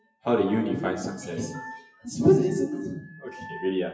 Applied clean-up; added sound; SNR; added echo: classical method WPE with log-MMSE.